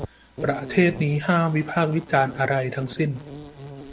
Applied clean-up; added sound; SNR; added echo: none; Insect; 15 dB; none.